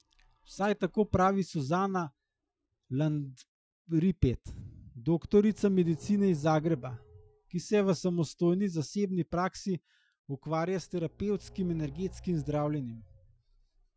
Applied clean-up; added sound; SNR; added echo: classical method Wiener filter.